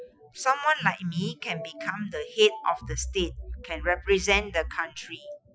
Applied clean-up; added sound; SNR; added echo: classical method Wiener filter.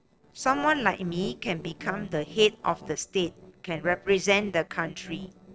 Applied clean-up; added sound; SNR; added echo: neural separator model SepFormer DNS4.